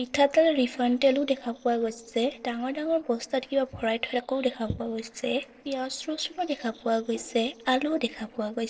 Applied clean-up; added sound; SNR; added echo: neural separator model SepFormer DNS4.